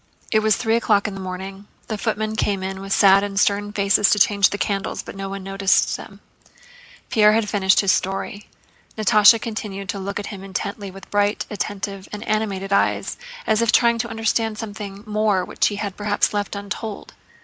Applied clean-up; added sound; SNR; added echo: none; none; none; none.